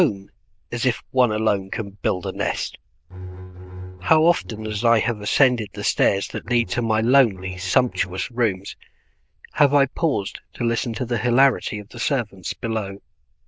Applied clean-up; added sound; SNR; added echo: neural diffusion model UNIVERSE++.